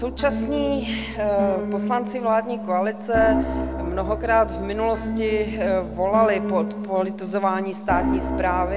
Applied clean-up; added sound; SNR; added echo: none; Piano; 4 dB; none.